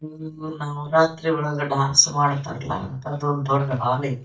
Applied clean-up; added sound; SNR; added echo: neural mask model DeepFilterNet 3.